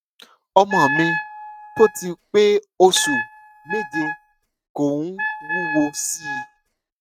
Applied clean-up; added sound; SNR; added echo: neural mask model RNNoise.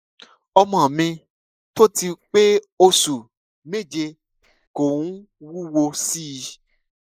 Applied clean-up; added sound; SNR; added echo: neural mask model Resemble Enhance denoiser.